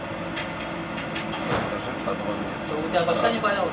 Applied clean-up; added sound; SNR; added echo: none; Gunshot, gunfire; 11 dB; reverberation time 0.8 s.